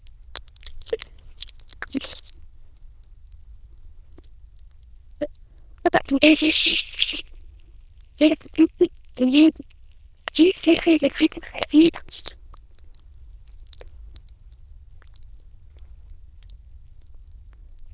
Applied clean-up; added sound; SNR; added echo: neural diffusion model UNIVERSE++.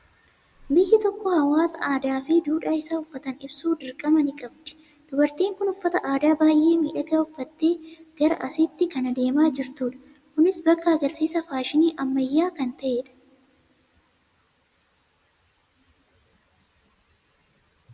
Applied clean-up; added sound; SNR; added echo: none; none; none; none.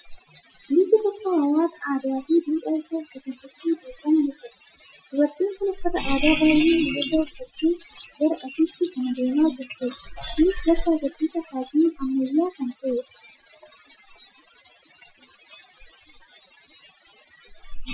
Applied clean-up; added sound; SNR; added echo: classical method Wiener filter.